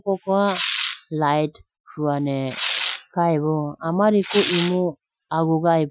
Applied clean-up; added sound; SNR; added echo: classical method Wiener filter.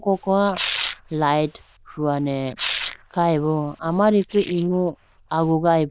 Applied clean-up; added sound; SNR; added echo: neural diffusion model UNIVERSE++.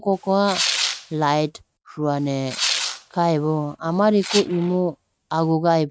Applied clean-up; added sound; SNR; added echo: neural mask model RNNoise.